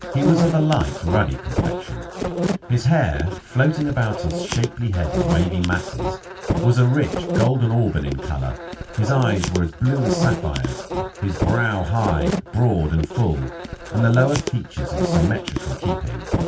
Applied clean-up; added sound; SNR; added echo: none; Insect; 5 dB; reverberation time 0.2 s.